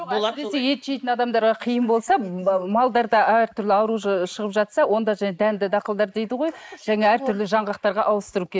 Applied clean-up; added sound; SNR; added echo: neural mask model Resemble Enhance denoiser.